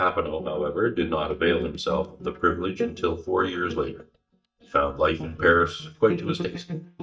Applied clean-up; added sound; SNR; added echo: neural mask model DeepFilterNet 3.